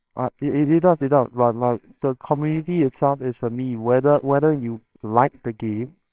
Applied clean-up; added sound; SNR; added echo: neural separator model SepFormer WHAMR!.